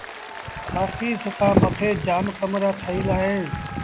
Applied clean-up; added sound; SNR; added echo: none; Applause; 12 dB; none.